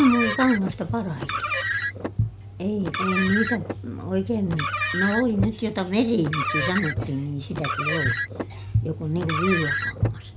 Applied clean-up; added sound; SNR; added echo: none; Car; 4 dB; none.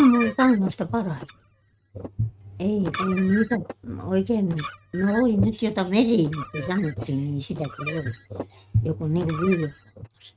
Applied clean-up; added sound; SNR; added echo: neural mask model RNNoise.